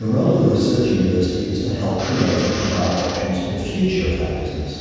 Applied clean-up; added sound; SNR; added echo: none; Drill; 15 dB; reverberation time 2.1 s.